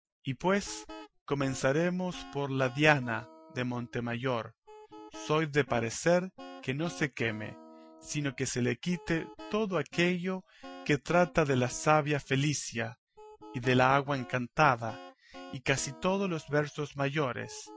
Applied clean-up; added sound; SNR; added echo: classical method Wiener filter.